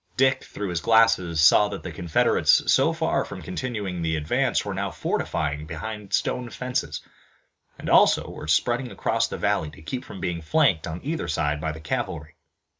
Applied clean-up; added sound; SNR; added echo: none; none; none; none.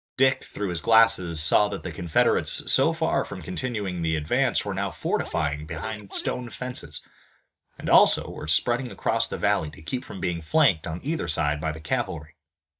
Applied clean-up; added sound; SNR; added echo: neural mask model DeepFilterNet 3.